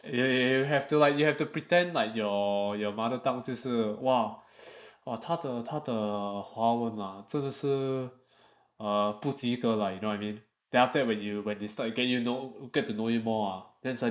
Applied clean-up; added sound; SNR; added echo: neural mask model Resemble Enhance denoiser.